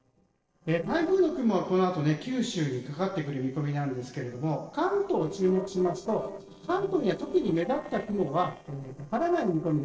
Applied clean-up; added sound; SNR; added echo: neural separator model SepFormer DNS4.